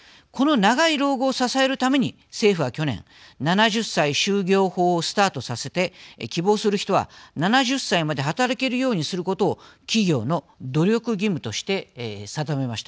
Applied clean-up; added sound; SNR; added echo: none; none; none; none.